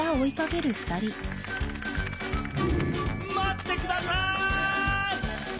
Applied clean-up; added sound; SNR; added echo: none; none; none; none.